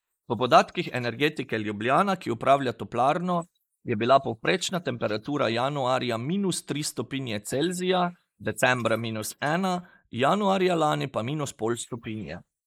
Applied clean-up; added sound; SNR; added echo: neural mask model Resemble Enhance denoiser.